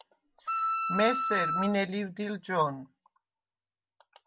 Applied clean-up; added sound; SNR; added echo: none; Wind instrument, woodwind instrument; -2 dB; none.